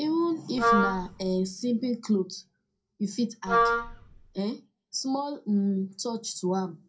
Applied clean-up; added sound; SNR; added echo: none; Wind instrument, woodwind instrument; -2 dB; reverberation time 0.2 s.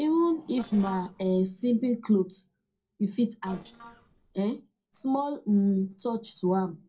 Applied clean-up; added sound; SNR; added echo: neural separator model SepFormer DNS4.